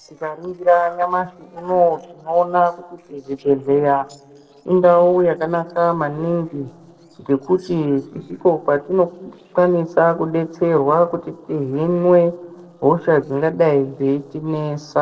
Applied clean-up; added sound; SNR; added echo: neural separator model SepFormer DNS4.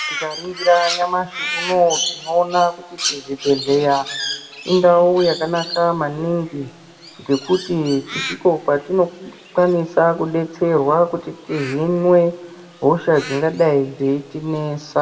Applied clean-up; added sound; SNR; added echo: none; Crow; 12 dB; reverberation time 1.3 s.